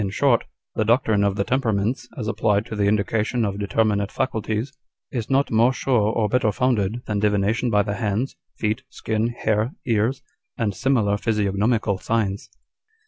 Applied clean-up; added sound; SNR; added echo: none; none; none; none.